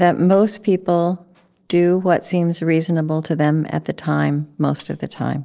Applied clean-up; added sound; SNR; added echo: neural separator model SepFormer DNS4.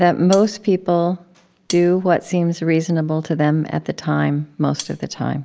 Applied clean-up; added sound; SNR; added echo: none; Cutlery, silverware; 18 dB; none.